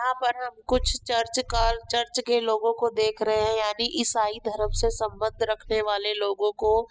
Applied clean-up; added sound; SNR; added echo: classical method spectral subtraction.